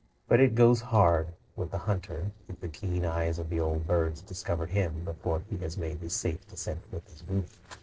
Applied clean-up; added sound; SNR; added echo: neural separator model SepFormer DNS4.